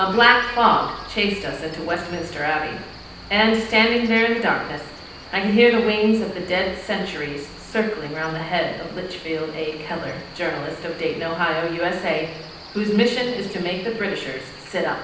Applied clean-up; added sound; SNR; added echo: none; Cricket; 17 dB; reverberation time 0.9 s.